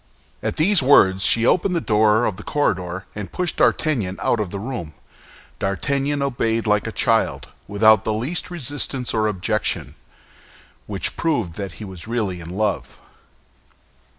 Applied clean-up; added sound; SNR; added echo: none; none; none; none.